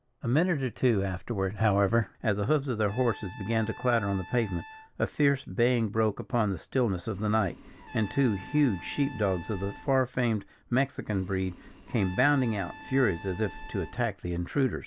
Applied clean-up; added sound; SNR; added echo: none; Boiling + Trumpet; 17 dB; none.